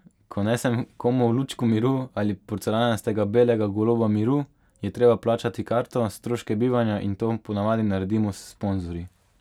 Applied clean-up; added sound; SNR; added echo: none; none; none; none.